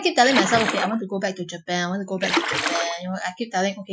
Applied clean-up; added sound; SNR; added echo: classical method Wiener filter.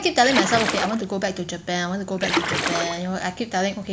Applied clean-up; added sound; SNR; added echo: none; Splash, splatter; 3 dB; none.